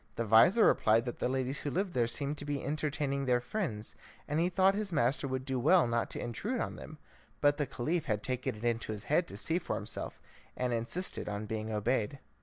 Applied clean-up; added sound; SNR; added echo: none; none; none; none.